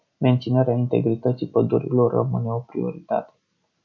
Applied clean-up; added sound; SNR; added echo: none; none; none; none.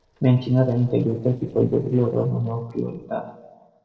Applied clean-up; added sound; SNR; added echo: neural separator model SepFormer DNS4.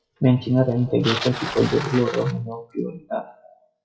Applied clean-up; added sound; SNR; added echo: classical method WPE with log-MMSE.